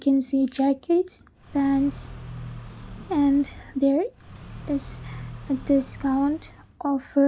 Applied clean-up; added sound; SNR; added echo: none; Car; 15 dB; none.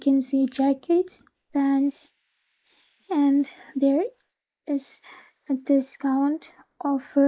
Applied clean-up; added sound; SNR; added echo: neural mask model Resemble Enhance denoiser.